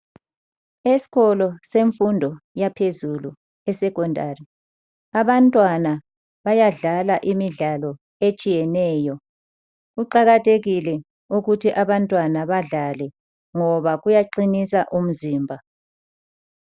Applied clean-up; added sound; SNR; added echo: none; none; none; none.